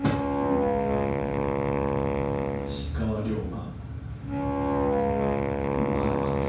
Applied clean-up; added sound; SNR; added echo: none; Wind instrument, woodwind instrument; -4 dB; reverberation time 0.5 s.